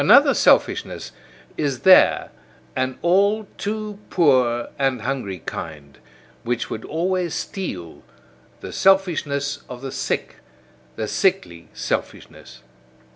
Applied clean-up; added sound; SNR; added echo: none; none; none; none.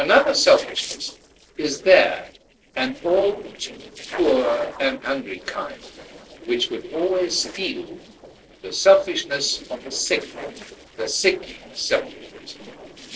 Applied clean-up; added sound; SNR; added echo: neural separator model SepFormer DNS4.